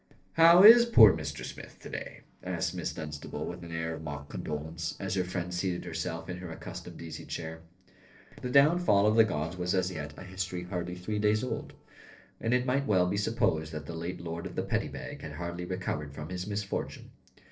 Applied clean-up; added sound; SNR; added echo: neural separator model SepFormer DNS4.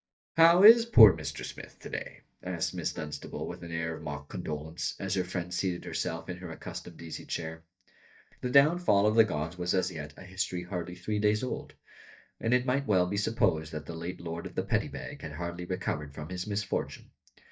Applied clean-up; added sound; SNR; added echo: neural mask model DeepFilterNet 3.